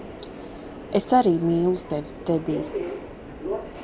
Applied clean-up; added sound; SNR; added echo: none; Subway, metro, underground; 9 dB; none.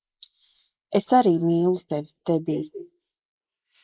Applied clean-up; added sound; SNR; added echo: neural mask model Resemble Enhance denoiser.